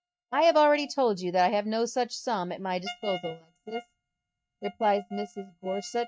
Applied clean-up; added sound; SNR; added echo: neural mask model RNNoise.